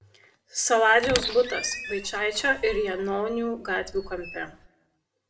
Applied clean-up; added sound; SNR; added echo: none; Squeak; 10 dB; reverberation time 0.4 s.